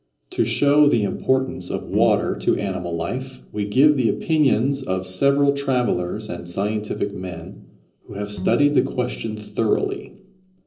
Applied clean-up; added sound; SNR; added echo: neural separator model SepFormer DNS4.